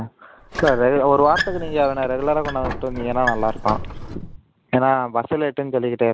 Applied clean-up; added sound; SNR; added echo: none; Squeak; 8 dB; none.